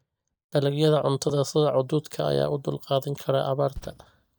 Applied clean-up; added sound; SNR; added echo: neural mask model DeepFilterNet 3.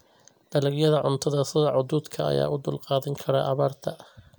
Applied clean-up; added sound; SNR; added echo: none; none; none; none.